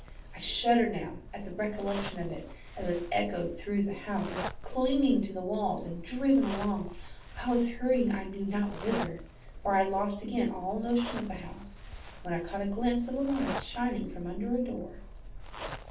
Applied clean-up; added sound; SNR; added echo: none; Zipper (clothing); 13 dB; reverberation time 0.4 s.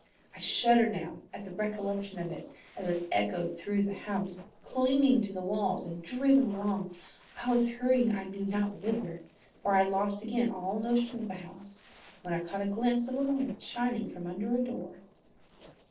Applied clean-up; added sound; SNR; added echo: neural separator model SepFormer DNS4.